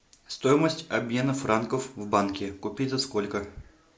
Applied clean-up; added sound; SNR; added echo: none; none; none; none.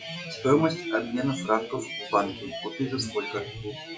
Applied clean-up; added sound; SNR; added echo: classical method WPE with log-MMSE.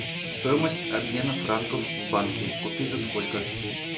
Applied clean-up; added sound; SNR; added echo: none; Guitar; 1 dB; reverberation time 0.6 s.